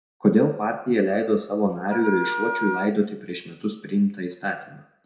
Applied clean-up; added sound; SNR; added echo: none; Wind instrument, woodwind instrument; 8 dB; reverberation time 0.6 s.